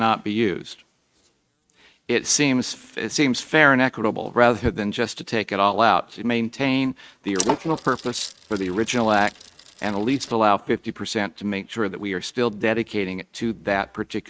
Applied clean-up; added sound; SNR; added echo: neural mask model RNNoise.